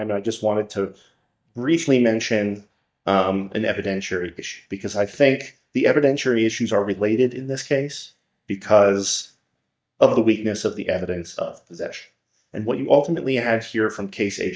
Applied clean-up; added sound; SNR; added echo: neural mask model DeepFilterNet 3.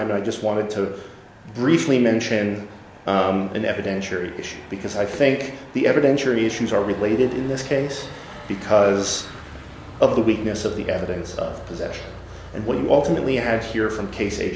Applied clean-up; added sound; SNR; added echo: none; Motor vehicle (road); 18 dB; none.